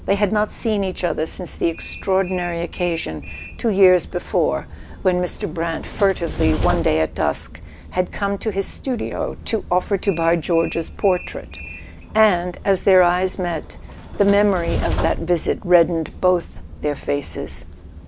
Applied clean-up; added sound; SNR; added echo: none; Train; 11 dB; none.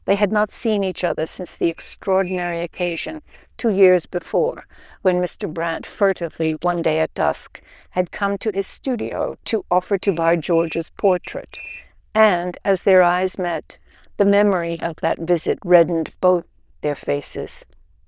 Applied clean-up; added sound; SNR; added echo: neural diffusion model UNIVERSE++.